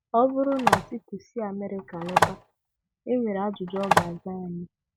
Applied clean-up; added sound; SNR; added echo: none; Telephone; -2 dB; none.